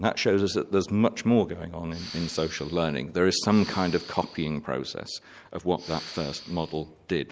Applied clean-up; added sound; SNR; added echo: none; Respiratory sounds; 17 dB; none.